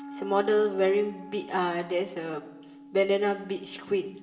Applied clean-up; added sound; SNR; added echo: none; Wind instrument, woodwind instrument; 16 dB; reverberation time 0.9 s.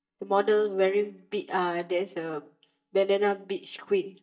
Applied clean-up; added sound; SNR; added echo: neural mask model DeepFilterNet 3.